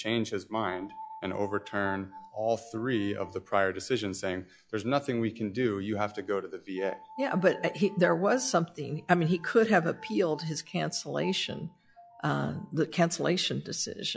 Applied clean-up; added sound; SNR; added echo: classical method log-MMSE.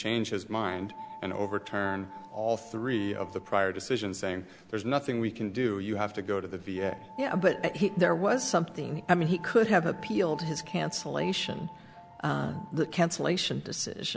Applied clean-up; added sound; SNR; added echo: none; Piano; 16 dB; none.